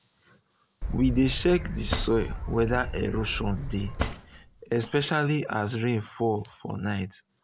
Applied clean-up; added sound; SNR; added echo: none; Gull, seagull / Wind + Cutlery, silverware / Drawer open or close; 5 dB; none.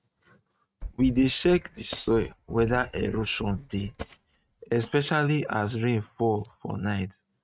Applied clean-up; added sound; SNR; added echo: neural mask model RNNoise.